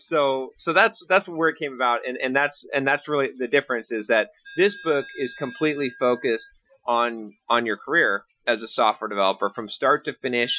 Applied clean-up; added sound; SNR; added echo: classical method Wiener filter.